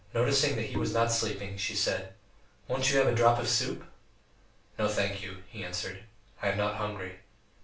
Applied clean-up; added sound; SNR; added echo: none; Bowed string instrument; 9 dB; reverberation time 0.3 s.